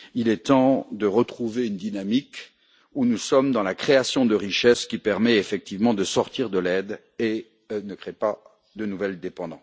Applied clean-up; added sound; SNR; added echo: none; none; none; none.